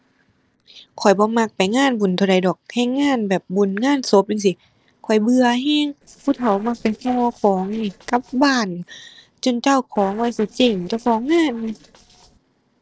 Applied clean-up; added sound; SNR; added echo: neural separator model SepFormer DNS4.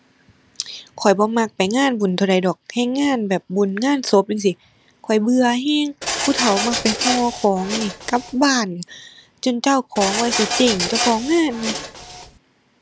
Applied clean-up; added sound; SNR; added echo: none; Printer; 4 dB; none.